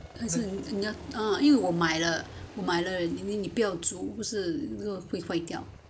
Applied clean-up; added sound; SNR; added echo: none; Aircraft; 19 dB; none.